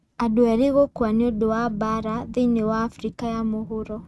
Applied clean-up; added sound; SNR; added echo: neural mask model RNNoise.